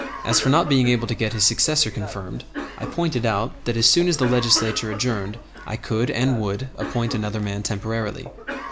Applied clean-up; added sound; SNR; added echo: none; Cough; 13 dB; none.